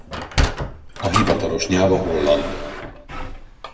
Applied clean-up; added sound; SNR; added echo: none; Sliding door; 3 dB; reverberation time 1.2 s.